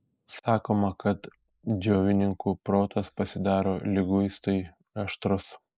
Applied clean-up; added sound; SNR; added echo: neural mask model Resemble Enhance denoiser.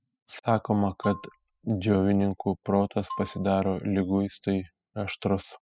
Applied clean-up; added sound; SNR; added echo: classical method spectral subtraction.